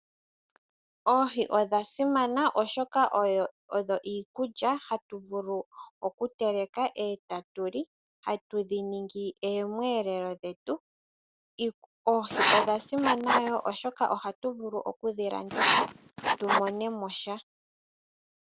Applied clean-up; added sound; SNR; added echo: none; Writing; -3 dB; none.